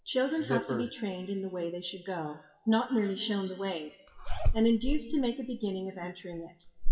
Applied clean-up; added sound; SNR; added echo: classical method WPE with log-MMSE.